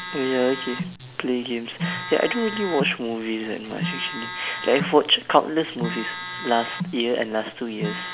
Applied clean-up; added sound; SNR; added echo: none; Telephone; 9 dB; none.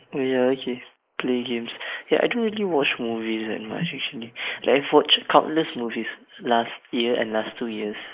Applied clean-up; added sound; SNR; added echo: neural mask model Resemble Enhance denoiser.